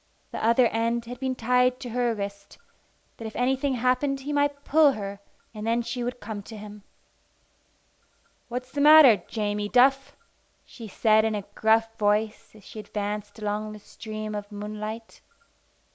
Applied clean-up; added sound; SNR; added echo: none; none; none; none.